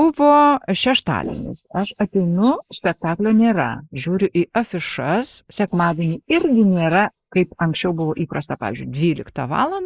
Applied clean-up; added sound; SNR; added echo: neural mask model Resemble Enhance denoiser.